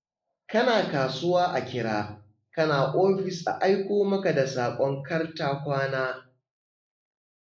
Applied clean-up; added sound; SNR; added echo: neural mask model Resemble Enhance denoiser.